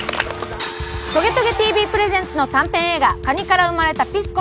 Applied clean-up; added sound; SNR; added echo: none; Telephone; 16 dB; none.